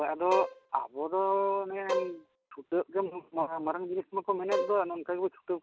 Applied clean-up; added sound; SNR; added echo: none; Bowed string instrument; 5 dB; none.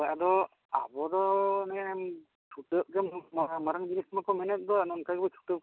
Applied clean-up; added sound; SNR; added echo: none; none; none; none.